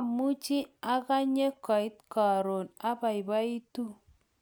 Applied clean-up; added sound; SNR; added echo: none; none; none; none.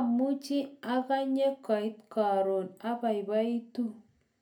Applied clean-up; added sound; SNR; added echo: none; none; none; reverberation time 0.3 s.